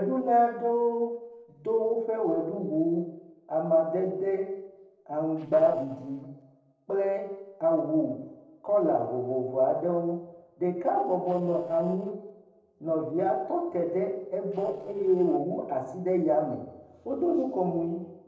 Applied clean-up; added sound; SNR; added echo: neural separator model SepFormer DNS4.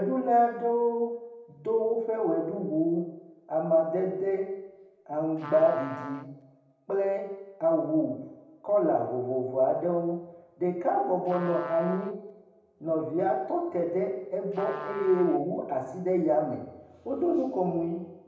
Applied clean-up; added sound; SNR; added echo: none; Trumpet; 16 dB; reverberation time 0.8 s.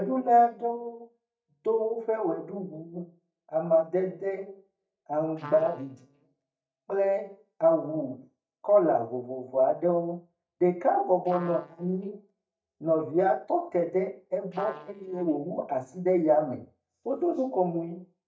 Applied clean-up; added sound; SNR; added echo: neural mask model DeepFilterNet 3.